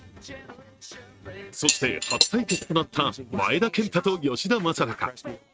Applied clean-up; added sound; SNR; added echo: neural mask model RNNoise.